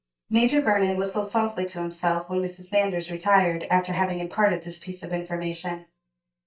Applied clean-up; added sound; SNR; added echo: neural mask model DeepFilterNet 3.